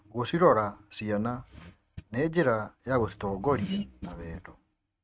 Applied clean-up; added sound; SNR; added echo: neural mask model RNNoise.